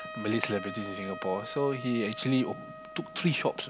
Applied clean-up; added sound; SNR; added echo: none; Trumpet; 12 dB; none.